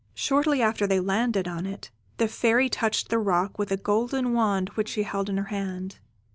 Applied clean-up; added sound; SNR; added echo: none; none; none; none.